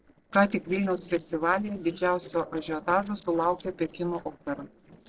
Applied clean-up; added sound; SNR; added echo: neural separator model SepFormer DNS4.